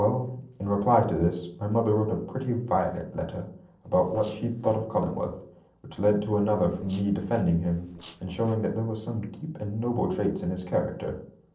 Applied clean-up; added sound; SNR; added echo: neural separator model SepFormer DNS4.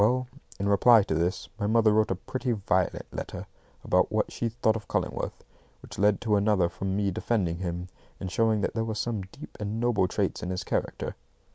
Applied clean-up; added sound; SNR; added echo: none; none; none; none.